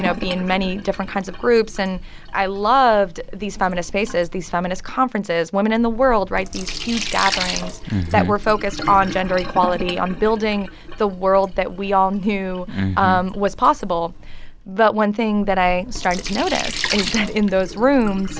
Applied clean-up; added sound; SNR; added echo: none; Sink (filling or washing); 10 dB; none.